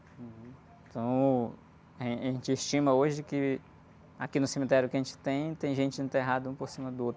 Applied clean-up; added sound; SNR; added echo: none; none; none; none.